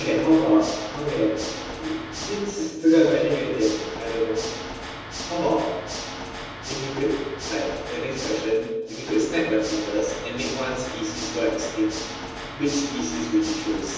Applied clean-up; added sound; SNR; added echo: none; Water / Mechanisms; 9 dB; reverberation time 1.1 s.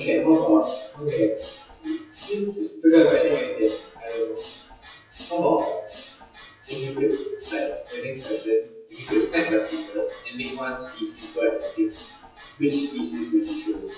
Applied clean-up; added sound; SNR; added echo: classical method WPE with log-MMSE.